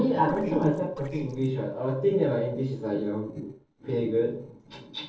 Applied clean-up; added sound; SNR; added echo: neural separator model SepFormer DNS4.